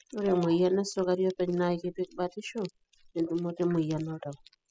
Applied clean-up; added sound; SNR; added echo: classical method spectral subtraction.